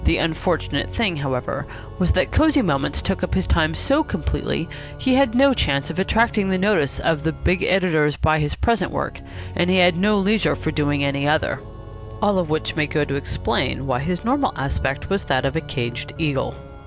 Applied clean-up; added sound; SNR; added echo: none; Organ; 13 dB; none.